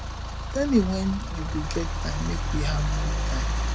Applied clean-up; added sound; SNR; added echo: none; Idling / Engine starting / Accelerating, revving, vroom / Car; -2 dB; none.